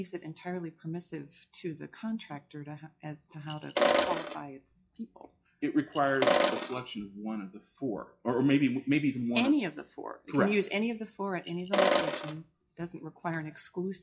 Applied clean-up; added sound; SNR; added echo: classical method WPE with log-MMSE.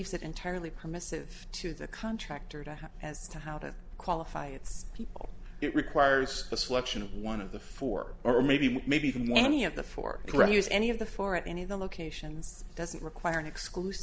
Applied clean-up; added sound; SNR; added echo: none; none; none; none.